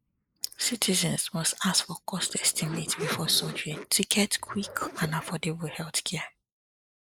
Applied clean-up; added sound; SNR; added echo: neural mask model Resemble Enhance denoiser.